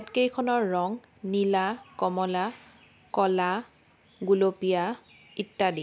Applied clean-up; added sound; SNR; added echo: none; none; none; none.